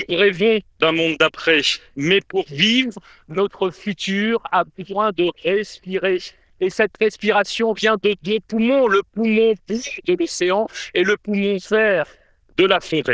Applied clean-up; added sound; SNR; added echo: neural diffusion model UNIVERSE++.